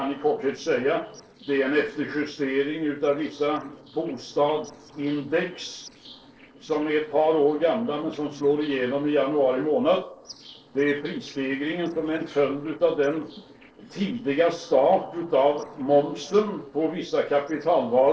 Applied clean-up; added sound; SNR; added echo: neural separator model SepFormer DNS4.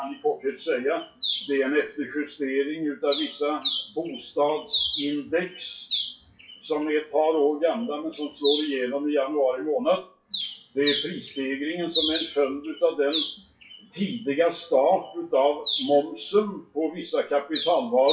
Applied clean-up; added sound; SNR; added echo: classical method WPE with log-MMSE.